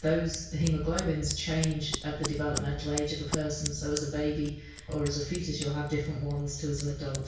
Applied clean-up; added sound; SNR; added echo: none; Scissors; 11 dB; reverberation time 0.6 s.